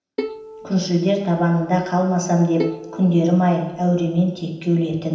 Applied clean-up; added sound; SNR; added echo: none; Bowed string instrument; 15 dB; reverberation time 0.9 s.